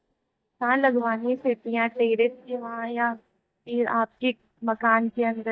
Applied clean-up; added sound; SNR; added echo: neural mask model DeepFilterNet 3.